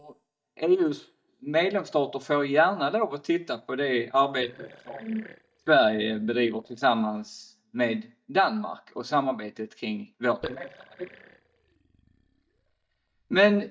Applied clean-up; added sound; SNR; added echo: neural mask model DeepFilterNet 3.